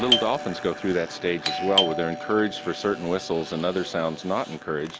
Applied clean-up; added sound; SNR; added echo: none; Doorbell; 5 dB; none.